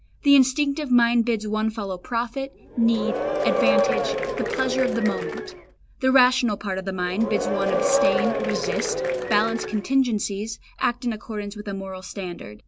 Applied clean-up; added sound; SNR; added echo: none; Applause / Crowd / Cheering; 1 dB; none.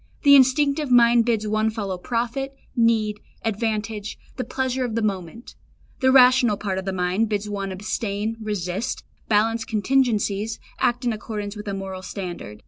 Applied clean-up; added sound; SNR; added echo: none; none; none; none.